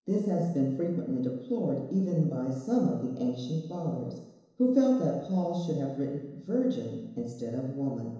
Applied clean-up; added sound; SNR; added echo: none; none; none; reverberation time 1.0 s.